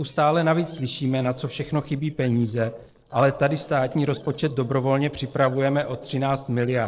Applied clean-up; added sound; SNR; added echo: neural separator model SepFormer DNS4.